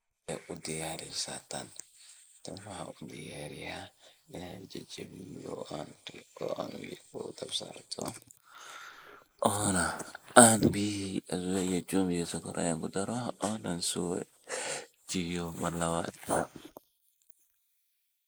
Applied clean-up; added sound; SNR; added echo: neural mask model Resemble Enhance denoiser.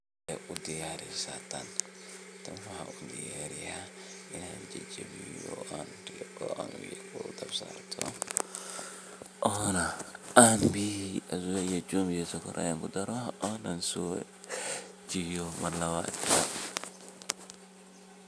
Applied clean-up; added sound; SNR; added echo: none; none; none; none.